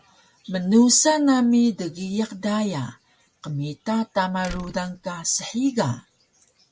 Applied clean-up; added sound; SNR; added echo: none; Slam; 16 dB; none.